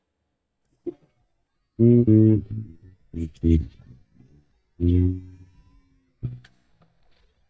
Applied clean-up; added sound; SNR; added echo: neural mask model DeepFilterNet 3.